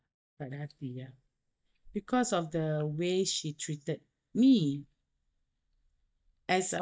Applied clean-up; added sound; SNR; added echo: neural mask model DeepFilterNet 3.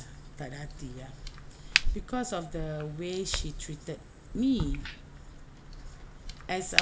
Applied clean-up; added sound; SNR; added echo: none; Crack; -1 dB; reverberation time 1.1 s.